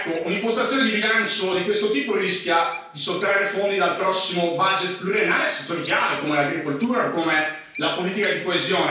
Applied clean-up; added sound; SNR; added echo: none; Bird; 6 dB; reverberation time 0.5 s.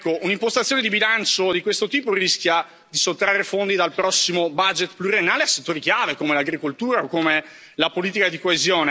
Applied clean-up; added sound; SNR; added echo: none; none; none; none.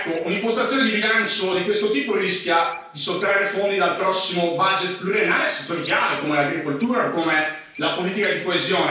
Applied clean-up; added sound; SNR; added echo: neural separator model SepFormer DNS4.